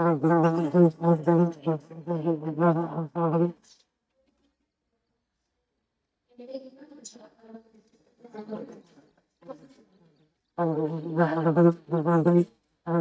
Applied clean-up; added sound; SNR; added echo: neural mask model DeepFilterNet 3.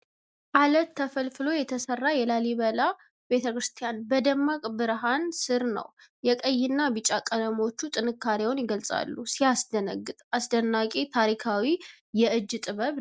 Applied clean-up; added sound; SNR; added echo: none; none; none; none.